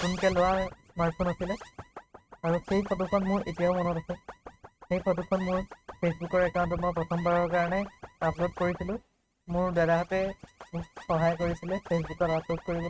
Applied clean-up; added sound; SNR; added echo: neural mask model RNNoise.